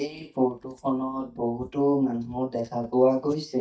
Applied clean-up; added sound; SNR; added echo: neural mask model DeepFilterNet 3.